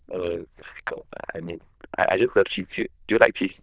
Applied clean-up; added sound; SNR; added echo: neural diffusion model UNIVERSE++.